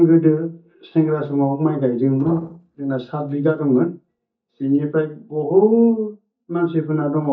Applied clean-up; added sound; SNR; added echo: neural mask model DeepFilterNet 3.